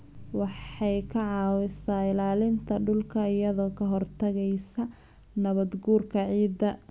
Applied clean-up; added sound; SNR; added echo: none; none; none; none.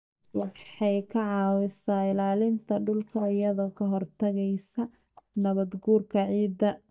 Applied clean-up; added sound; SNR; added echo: neural mask model DeepFilterNet 3.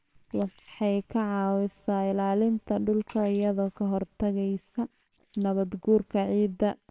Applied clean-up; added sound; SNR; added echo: neural separator model SepFormer WHAMR!.